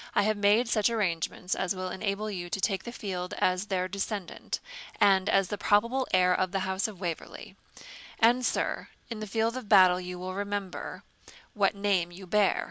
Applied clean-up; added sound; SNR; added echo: none; none; none; none.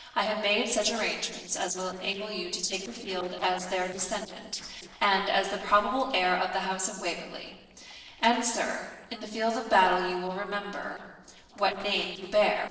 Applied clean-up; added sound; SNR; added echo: neural separator model SepFormer DNS4.